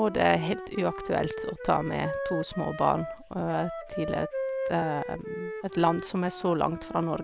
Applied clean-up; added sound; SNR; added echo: none; Wind instrument, woodwind instrument; 8 dB; none.